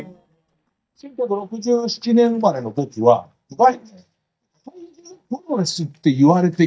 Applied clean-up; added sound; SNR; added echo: neural mask model DeepFilterNet 3.